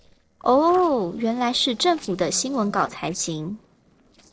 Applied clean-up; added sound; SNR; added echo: neural separator model SepFormer DNS4.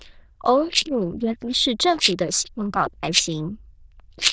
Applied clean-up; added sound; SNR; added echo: neural diffusion model UNIVERSE++.